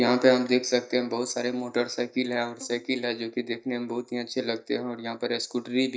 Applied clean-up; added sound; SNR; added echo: neural mask model DeepFilterNet 3.